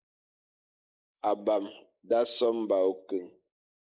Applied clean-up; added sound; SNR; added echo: neural mask model Resemble Enhance denoiser.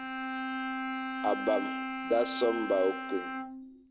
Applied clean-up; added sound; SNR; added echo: none; Bowed string instrument; 3 dB; none.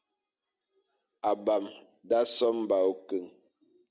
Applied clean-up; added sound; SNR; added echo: none; none; none; none.